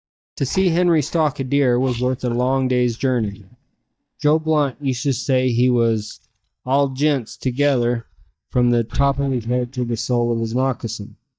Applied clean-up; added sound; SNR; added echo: neural mask model DeepFilterNet 3.